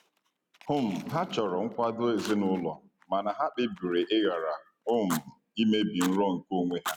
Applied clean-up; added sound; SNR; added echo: none; Fire; 16 dB; none.